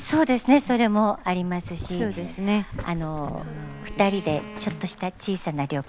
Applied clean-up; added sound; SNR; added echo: none; Boiling + Bowed string instrument; 15 dB; none.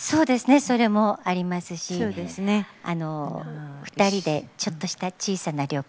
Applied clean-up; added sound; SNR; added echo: none; none; none; none.